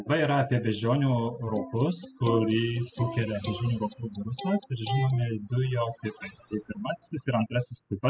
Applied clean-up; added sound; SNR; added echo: classical method spectral subtraction.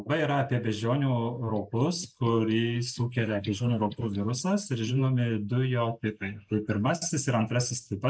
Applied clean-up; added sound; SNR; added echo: neural mask model Resemble Enhance denoiser.